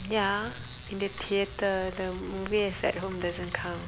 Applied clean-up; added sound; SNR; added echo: none; Rain; 13 dB; none.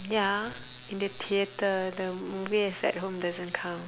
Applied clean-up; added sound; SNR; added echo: none; none; none; none.